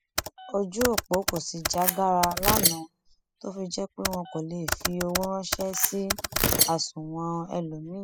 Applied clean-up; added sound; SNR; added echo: classical method spectral subtraction.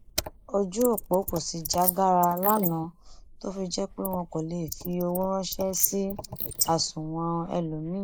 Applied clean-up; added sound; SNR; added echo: neural mask model Resemble Enhance denoiser.